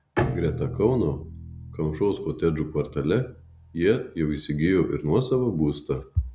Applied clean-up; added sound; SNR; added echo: none; Bowed string instrument; 10 dB; none.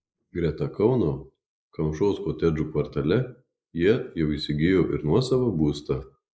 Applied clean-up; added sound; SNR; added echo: neural mask model Resemble Enhance denoiser.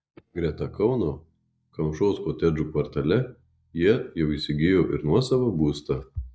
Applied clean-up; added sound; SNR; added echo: neural mask model DeepFilterNet 3.